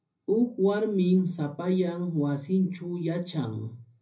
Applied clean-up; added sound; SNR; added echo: none; none; none; reverberation time 0.4 s.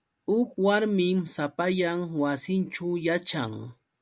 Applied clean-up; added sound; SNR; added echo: none; none; none; none.